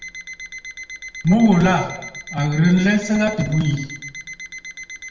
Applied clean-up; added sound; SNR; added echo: none; Alarm; 15 dB; reverberation time 0.7 s.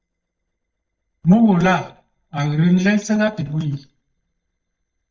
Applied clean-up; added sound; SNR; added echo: neural mask model DeepFilterNet 3.